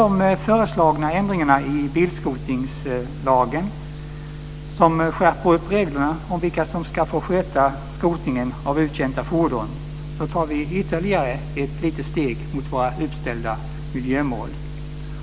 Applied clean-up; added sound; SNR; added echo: none; none; none; none.